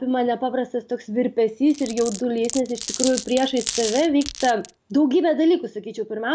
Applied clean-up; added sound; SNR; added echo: none; Glass; 10 dB; none.